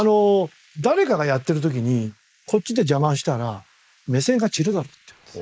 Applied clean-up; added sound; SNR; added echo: neural mask model Resemble Enhance denoiser.